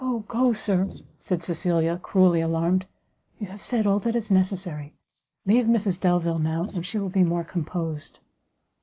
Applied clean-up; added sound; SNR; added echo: neural mask model Resemble Enhance denoiser.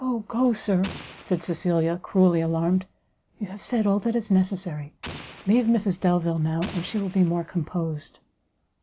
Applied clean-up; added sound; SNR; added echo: none; Explosion; 16 dB; none.